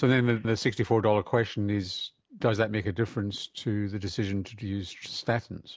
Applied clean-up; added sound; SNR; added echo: none; none; none; none.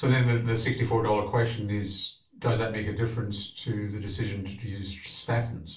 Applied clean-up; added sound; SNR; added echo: none; none; none; reverberation time 0.3 s.